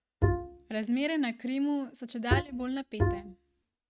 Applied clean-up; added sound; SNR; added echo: neural mask model RNNoise.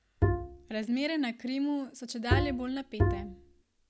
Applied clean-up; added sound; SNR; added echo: none; Bowed string instrument; -4 dB; none.